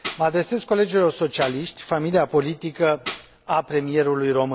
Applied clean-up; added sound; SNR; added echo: none; Tambourine; 17 dB; none.